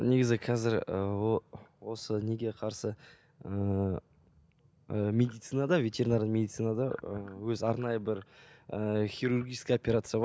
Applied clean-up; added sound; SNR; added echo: none; none; none; none.